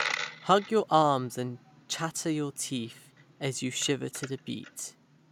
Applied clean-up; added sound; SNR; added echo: none; Coin (dropping); 12 dB; none.